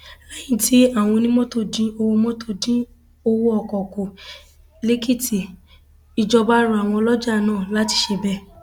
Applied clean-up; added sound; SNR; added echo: none; none; none; none.